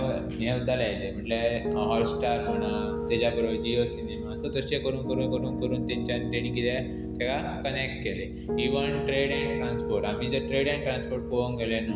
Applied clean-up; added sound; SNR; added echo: none; Piano; 2 dB; none.